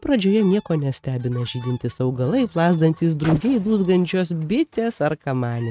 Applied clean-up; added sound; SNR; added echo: neural mask model RNNoise.